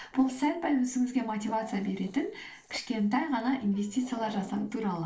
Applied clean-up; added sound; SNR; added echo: neural separator model SepFormer DNS4.